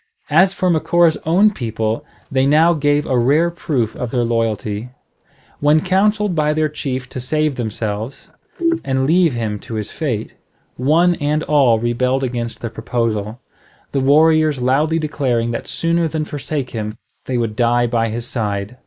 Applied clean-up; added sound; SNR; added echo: neural mask model Resemble Enhance denoiser.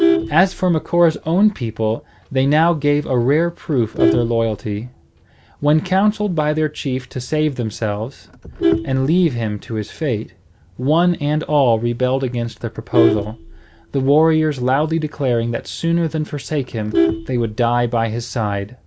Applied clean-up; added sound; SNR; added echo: none; Vehicle horn, car horn, honking; 8 dB; none.